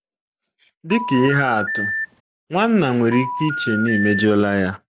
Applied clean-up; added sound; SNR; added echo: none; Telephone; 5 dB; none.